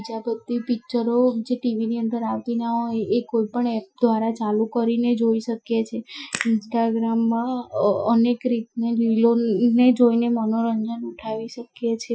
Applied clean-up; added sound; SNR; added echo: classical method Wiener filter.